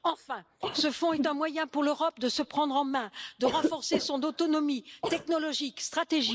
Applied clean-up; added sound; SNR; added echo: neural mask model Resemble Enhance denoiser.